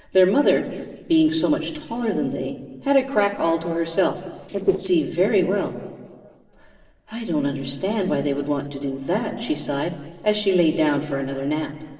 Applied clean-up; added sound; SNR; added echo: neural separator model SepFormer DNS4.